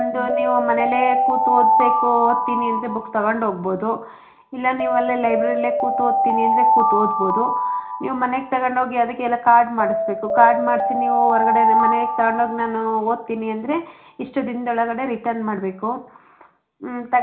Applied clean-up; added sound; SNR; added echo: none; Alarm; 0 dB; reverberation time 0.4 s.